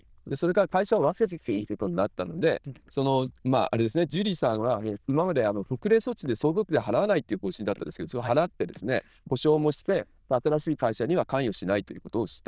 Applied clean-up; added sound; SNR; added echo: neural diffusion model UNIVERSE++.